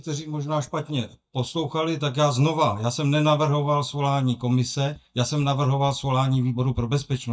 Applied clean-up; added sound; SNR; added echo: neural mask model DeepFilterNet 3.